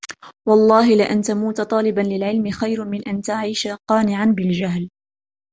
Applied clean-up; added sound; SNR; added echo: none; none; none; none.